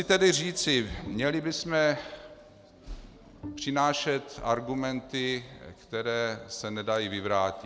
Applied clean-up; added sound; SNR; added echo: none; Bowed string instrument; 17 dB; none.